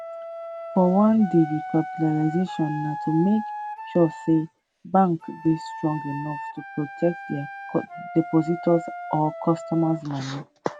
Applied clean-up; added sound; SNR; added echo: none; Wind instrument, woodwind instrument; 12 dB; none.